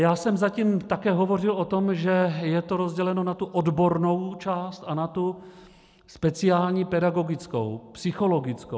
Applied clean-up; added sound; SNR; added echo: none; none; none; none.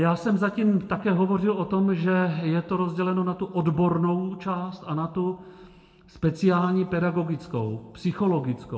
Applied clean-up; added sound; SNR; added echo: none; none; none; reverberation time 1.2 s.